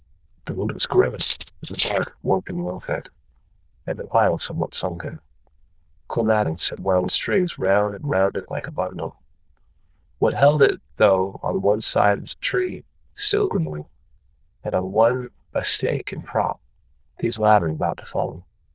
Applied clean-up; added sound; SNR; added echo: neural diffusion model UNIVERSE++.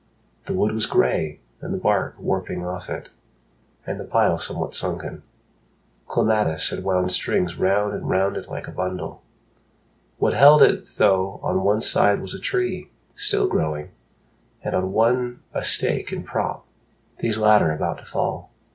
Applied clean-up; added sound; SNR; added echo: none; none; none; none.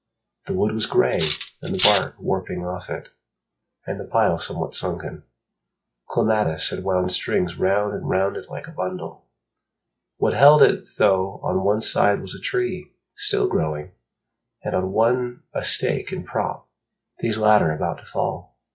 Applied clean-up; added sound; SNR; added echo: classical method log-MMSE.